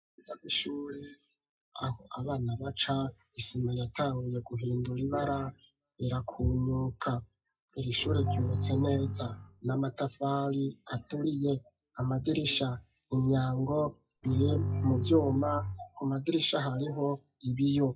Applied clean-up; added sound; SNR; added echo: classical method WPE with log-MMSE.